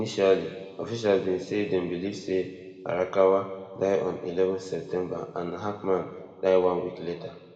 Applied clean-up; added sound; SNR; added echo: none; none; none; reverberation time 1.4 s.